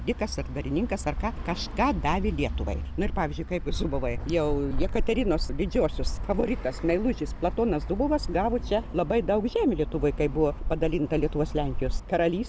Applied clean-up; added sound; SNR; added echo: none; none; none; none.